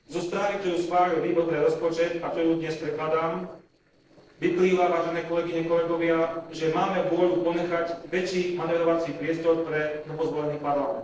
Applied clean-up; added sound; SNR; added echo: neural separator model SepFormer DNS4.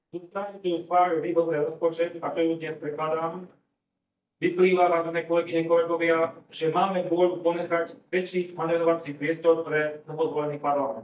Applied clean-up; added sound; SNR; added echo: neural mask model DeepFilterNet 3.